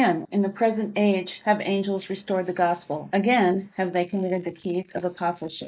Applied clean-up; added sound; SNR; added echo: neural mask model Resemble Enhance denoiser.